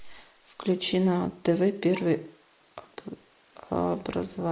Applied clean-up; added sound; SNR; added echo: neural mask model Resemble Enhance denoiser.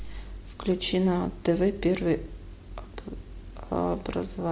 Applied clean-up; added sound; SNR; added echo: none; none; none; none.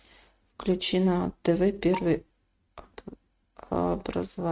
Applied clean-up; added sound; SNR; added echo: neural mask model RNNoise.